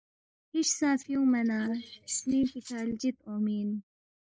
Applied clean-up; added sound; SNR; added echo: neural mask model Resemble Enhance denoiser.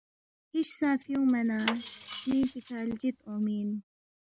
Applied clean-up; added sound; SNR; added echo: none; Cutlery, silverware; 7 dB; none.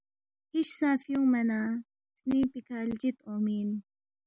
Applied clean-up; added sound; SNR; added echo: none; none; none; none.